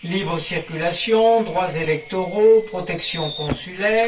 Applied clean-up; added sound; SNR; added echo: none; Fireworks; 16 dB; reverberation time 0.2 s.